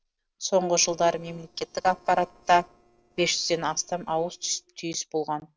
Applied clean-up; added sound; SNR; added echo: neural separator model SepFormer DNS4.